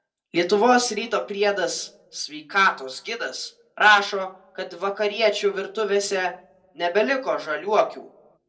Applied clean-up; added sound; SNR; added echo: none; none; none; reverberation time 0.2 s.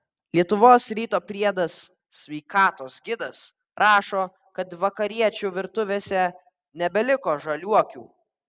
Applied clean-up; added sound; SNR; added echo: none; none; none; none.